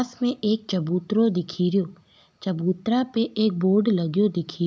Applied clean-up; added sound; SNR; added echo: none; none; none; none.